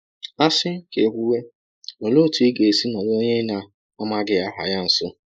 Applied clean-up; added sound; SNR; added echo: neural mask model Resemble Enhance denoiser.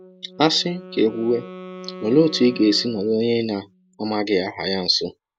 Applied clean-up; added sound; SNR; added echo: none; Wind instrument, woodwind instrument; 18 dB; none.